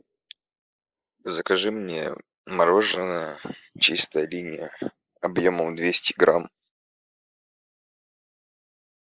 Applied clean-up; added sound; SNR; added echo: neural mask model Resemble Enhance denoiser.